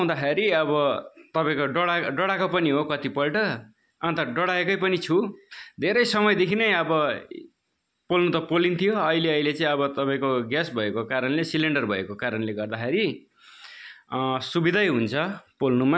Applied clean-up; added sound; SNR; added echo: none; none; none; none.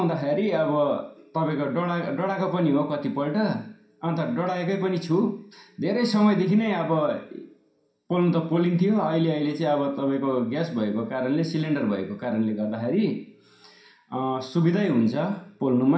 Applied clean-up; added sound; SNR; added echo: none; none; none; reverberation time 0.5 s.